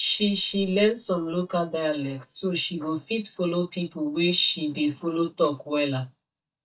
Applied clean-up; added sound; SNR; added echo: neural mask model DeepFilterNet 3.